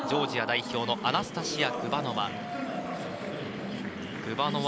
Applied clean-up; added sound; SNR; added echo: none; none; none; none.